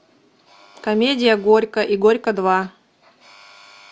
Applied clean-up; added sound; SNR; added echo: none; none; none; none.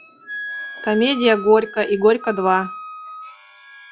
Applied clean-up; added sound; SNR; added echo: classical method log-MMSE.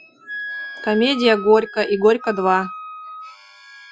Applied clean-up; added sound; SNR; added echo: classical method Wiener filter.